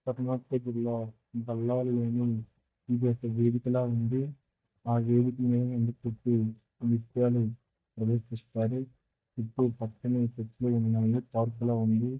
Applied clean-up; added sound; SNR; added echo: neural mask model DeepFilterNet 3.